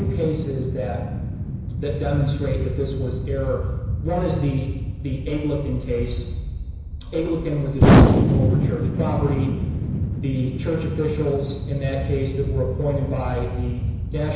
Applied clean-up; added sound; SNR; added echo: none; Explosion; -3 dB; reverberation time 1.0 s.